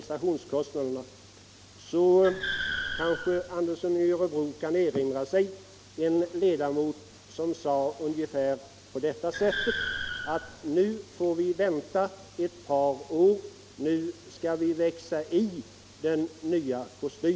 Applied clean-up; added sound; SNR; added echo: none; Car; 7 dB; none.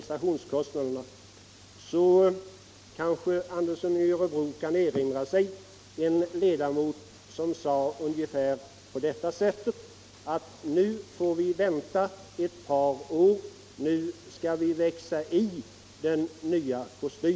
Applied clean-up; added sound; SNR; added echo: none; none; none; none.